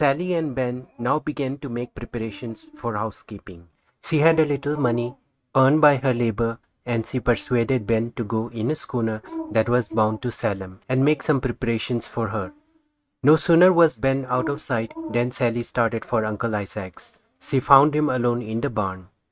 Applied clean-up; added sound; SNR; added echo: neural mask model RNNoise.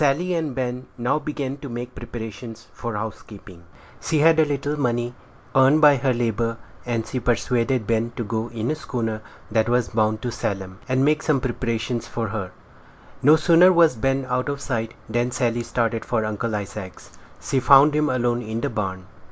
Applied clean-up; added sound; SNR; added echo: none; none; none; none.